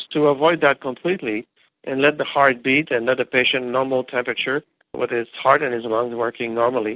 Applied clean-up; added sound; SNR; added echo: none; none; none; none.